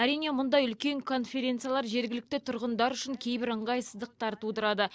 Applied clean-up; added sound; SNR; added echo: none; none; none; none.